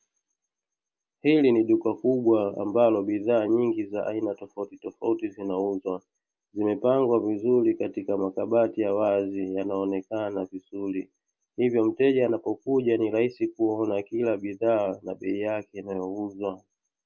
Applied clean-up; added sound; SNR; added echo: none; none; none; none.